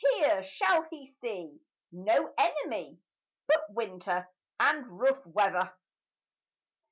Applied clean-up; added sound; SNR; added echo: none; none; none; none.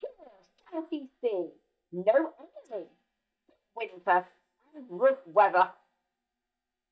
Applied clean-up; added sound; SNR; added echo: neural mask model DeepFilterNet 3.